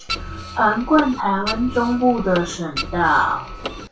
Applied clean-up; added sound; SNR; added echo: none; Printer; 10 dB; reverberation time 0.2 s.